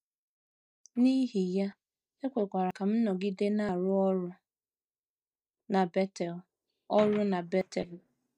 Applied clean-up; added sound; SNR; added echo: neural mask model DeepFilterNet 3.